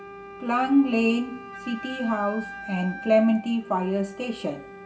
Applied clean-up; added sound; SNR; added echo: none; Wind instrument, woodwind instrument; 15 dB; reverberation time 0.5 s.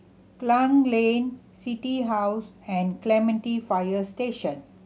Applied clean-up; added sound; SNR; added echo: none; none; none; none.